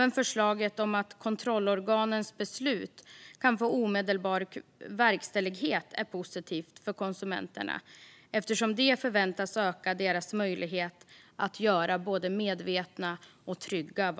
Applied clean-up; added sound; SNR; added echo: none; none; none; none.